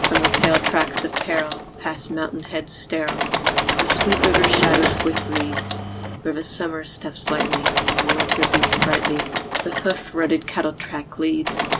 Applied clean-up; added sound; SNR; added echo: none; Engine / Mechanisms + Engine / Mechanisms; -3 dB; none.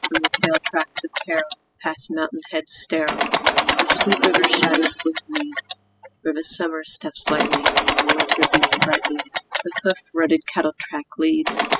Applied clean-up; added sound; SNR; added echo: classical method spectral subtraction.